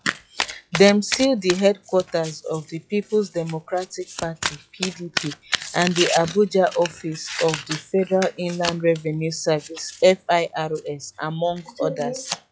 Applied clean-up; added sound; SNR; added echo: classical method log-MMSE.